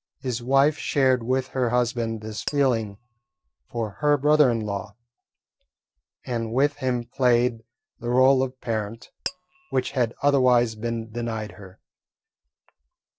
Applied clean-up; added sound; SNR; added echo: neural separator model SepFormer DNS4.